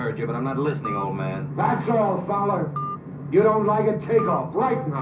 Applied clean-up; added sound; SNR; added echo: none; Telephone; 14 dB; reverberation time 0.5 s.